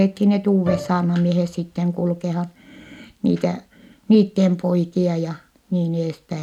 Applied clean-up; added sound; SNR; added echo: none; Bowed string instrument; 11 dB; none.